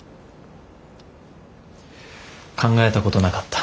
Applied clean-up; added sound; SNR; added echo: none; none; none; none.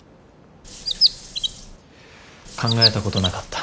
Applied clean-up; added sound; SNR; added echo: none; Chirp, tweet; -4 dB; none.